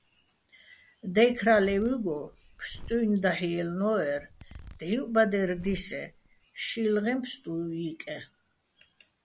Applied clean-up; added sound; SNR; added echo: none; Zipper (clothing); 18 dB; none.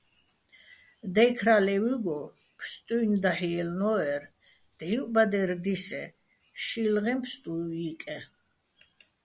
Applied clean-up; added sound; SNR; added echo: none; none; none; none.